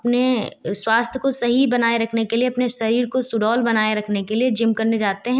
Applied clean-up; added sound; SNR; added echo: none; none; none; none.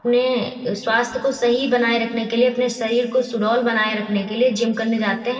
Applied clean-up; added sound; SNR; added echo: none; none; none; reverberation time 2.5 s.